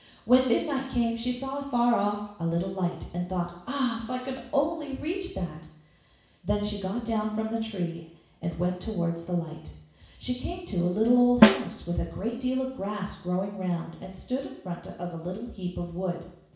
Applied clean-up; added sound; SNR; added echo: none; Snare drum; -4 dB; reverberation time 0.7 s.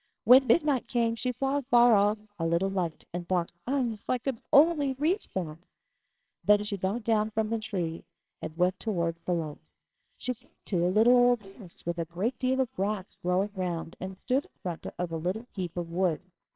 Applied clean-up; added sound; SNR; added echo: neural separator model SepFormer WHAMR!.